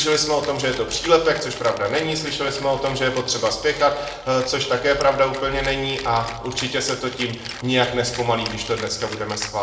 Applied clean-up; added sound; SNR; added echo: none; Rattle (instrument); 15 dB; reverberation time 0.7 s.